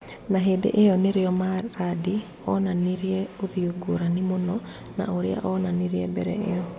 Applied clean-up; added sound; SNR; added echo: none; none; none; none.